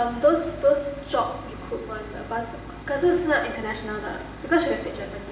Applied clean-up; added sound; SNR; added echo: none; Tools; 15 dB; reverberation time 1.0 s.